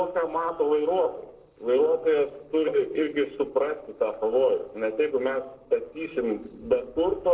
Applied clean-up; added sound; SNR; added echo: neural separator model SepFormer DNS4.